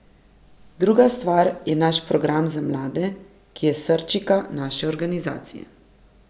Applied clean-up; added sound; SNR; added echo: none; none; none; none.